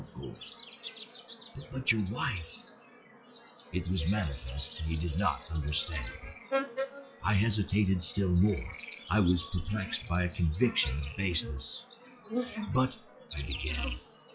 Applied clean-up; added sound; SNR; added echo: classical method log-MMSE.